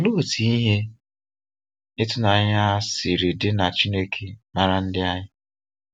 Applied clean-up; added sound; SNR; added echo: none; none; none; none.